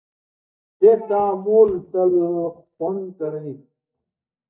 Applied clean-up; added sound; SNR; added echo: neural mask model DeepFilterNet 3.